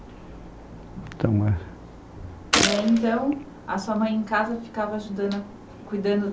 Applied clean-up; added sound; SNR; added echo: none; Gunshot, gunfire; 0 dB; none.